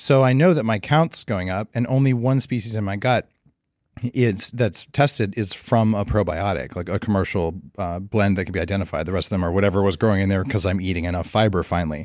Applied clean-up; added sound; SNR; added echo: none; none; none; none.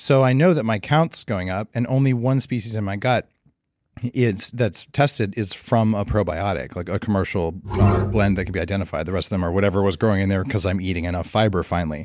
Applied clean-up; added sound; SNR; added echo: none; Bowed string instrument; -1 dB; none.